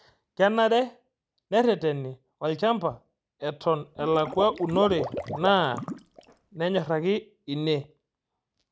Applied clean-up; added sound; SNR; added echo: none; Water / Liquid; 9 dB; none.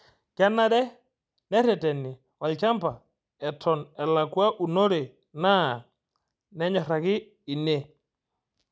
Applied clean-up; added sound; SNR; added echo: none; none; none; none.